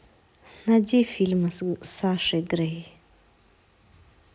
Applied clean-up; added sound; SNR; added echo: none; none; none; none.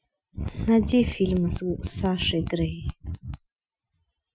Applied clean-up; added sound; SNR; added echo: classical method Wiener filter.